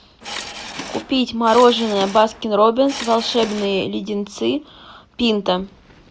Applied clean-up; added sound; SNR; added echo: none; Subway, metro, underground / Engine; 12 dB; none.